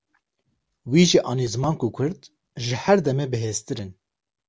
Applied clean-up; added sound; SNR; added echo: none; none; none; none.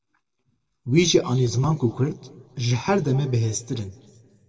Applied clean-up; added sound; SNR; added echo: none; none; none; reverberation time 1.9 s.